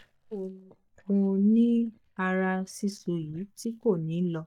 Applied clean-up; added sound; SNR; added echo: neural mask model DeepFilterNet 3.